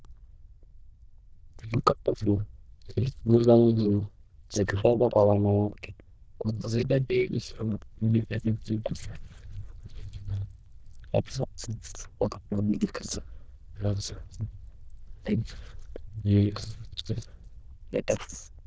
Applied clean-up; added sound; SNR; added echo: neural diffusion model UNIVERSE++.